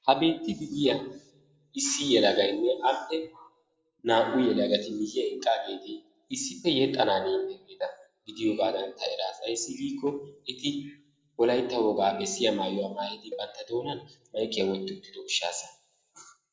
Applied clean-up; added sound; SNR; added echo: neural separator model SepFormer DNS4.